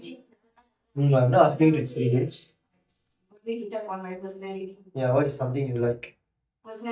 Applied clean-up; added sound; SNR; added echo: neural mask model DeepFilterNet 3.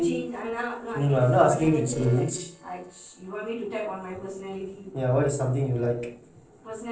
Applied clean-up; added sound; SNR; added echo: neural separator model SepFormer DNS4.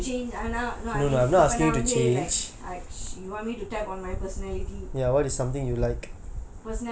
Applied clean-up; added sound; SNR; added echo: none; none; none; none.